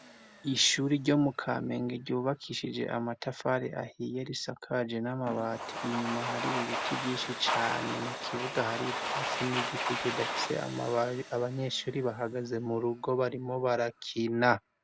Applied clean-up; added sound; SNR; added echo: none; Domestic sounds, home sounds; 6 dB; none.